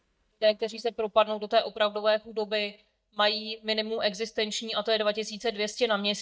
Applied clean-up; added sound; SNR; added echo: neural mask model DeepFilterNet 3.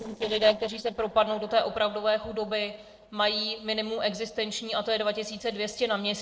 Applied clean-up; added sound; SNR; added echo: neural separator model SepFormer DNS4.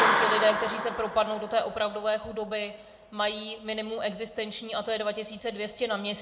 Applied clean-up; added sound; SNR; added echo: none; Clapping; 3 dB; reverberation time 0.9 s.